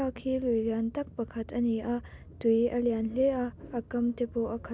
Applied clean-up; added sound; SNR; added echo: none; none; none; none.